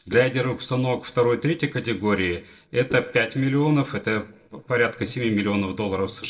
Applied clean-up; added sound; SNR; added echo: neural separator model SepFormer DNS4.